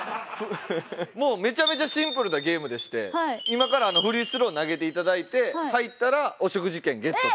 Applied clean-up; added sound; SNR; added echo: none; Chime; 5 dB; none.